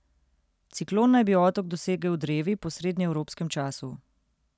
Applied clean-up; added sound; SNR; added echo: none; none; none; none.